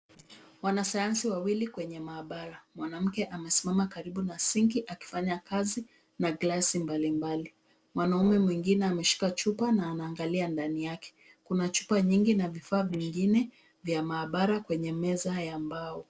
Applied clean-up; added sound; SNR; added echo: neural separator model SepFormer DNS4.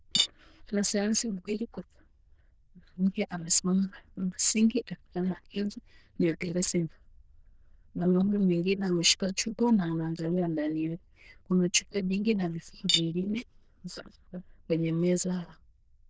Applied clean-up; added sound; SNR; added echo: neural diffusion model UNIVERSE++.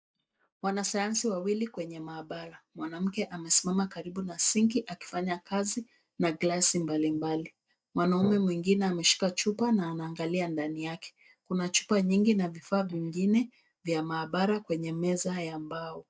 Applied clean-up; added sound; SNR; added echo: neural mask model DeepFilterNet 3.